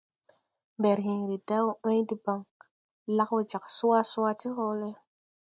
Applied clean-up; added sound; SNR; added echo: none; none; none; none.